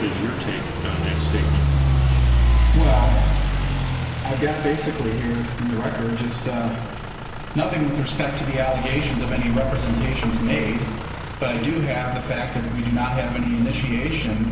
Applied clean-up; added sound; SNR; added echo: none; Idling / Truck; -1 dB; reverberation time 0.9 s.